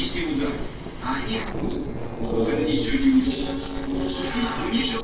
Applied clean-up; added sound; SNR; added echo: neural separator model SepFormer DNS4.